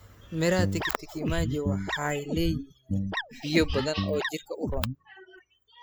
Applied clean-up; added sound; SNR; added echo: classical method spectral subtraction.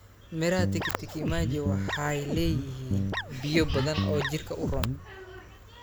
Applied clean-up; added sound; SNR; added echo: none; Guitar; -1 dB; none.